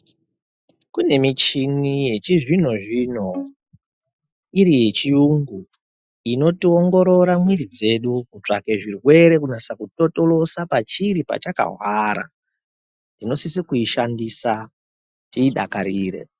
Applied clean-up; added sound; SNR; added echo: classical method Wiener filter.